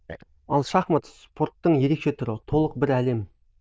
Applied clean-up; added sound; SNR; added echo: neural diffusion model UNIVERSE++.